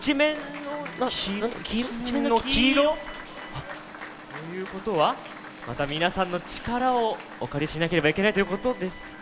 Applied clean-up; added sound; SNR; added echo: none; Alarm + Applause; 14 dB; none.